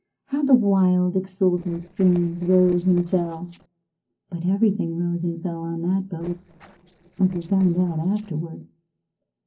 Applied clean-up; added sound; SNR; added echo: neural separator model SepFormer DNS4.